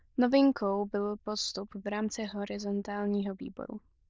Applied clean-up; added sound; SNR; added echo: neural diffusion model UNIVERSE++.